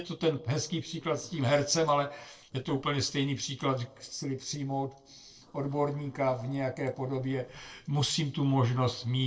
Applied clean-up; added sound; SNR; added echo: neural separator model SepFormer DNS4.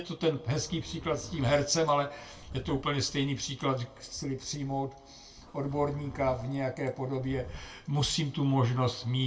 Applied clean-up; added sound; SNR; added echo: none; Livestock, farm animals, working animals; 16 dB; reverberation time 0.2 s.